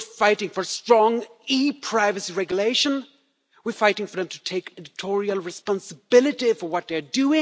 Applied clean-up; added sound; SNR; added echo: none; none; none; none.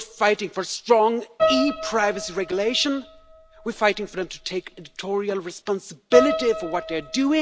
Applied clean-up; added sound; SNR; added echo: none; Piano; 6 dB; none.